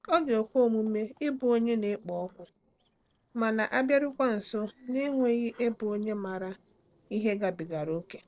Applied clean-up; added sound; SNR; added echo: neural separator model SepFormer DNS4.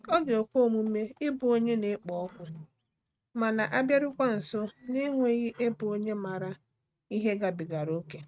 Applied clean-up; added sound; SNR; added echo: neural mask model RNNoise.